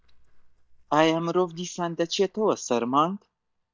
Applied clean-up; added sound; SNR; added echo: neural mask model DeepFilterNet 3.